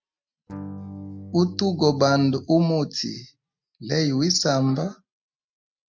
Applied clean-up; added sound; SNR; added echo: neural mask model RNNoise.